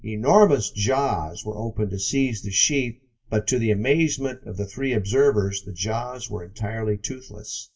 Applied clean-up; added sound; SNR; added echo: none; none; none; reverberation time 0.2 s.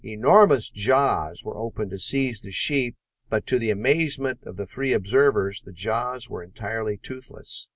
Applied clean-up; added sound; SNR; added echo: none; none; none; none.